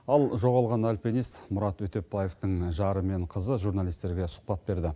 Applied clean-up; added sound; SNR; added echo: none; none; none; none.